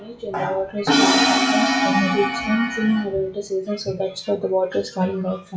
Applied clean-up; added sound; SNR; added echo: classical method WPE with log-MMSE.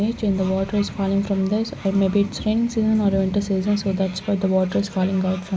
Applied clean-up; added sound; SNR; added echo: none; none; none; none.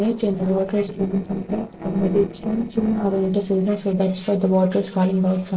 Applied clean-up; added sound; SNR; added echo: neural separator model SepFormer DNS4.